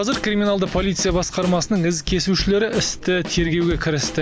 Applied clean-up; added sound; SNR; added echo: none; Snare drum / Drum kit; 10 dB; none.